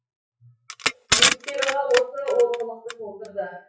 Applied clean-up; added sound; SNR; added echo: classical method WPE with log-MMSE.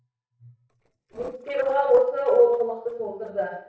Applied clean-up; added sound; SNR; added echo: neural separator model SepFormer DNS4.